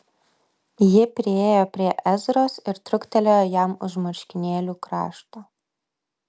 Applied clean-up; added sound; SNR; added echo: none; none; none; none.